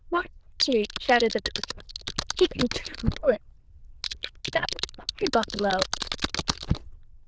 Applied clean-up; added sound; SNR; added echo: neural diffusion model UNIVERSE++.